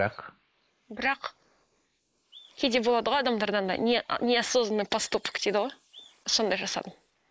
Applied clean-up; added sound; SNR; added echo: neural mask model Resemble Enhance denoiser.